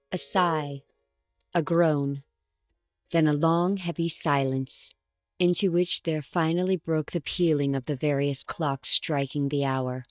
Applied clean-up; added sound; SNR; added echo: neural mask model DeepFilterNet 3.